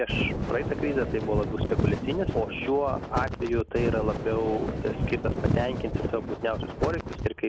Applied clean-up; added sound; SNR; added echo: none; Wind; 0 dB; none.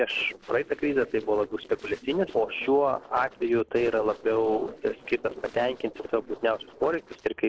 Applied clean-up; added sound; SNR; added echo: neural separator model SepFormer DNS4.